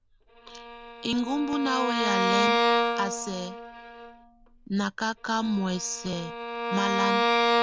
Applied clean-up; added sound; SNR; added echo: none; Bowed string instrument; -2 dB; none.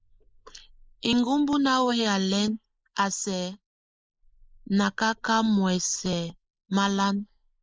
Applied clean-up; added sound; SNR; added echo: neural mask model Resemble Enhance denoiser.